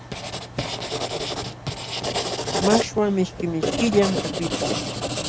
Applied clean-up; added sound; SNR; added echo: none; Writing; 1 dB; none.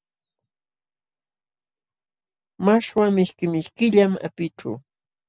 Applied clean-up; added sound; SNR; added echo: none; none; none; none.